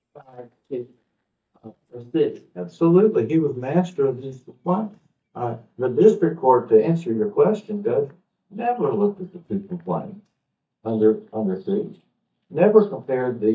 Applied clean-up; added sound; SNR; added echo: neural mask model DeepFilterNet 3.